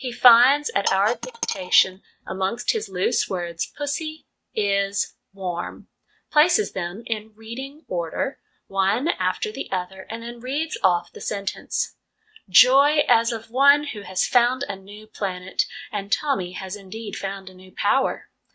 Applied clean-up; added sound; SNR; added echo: neural mask model RNNoise.